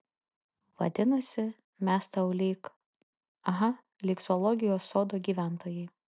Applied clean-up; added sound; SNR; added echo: none; none; none; none.